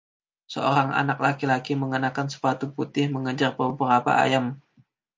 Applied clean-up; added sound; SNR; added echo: none; none; none; none.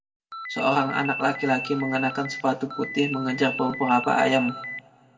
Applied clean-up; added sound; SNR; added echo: none; Ringtone; 9 dB; reverberation time 1.2 s.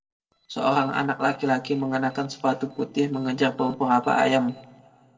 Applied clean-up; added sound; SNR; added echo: neural separator model SepFormer DNS4.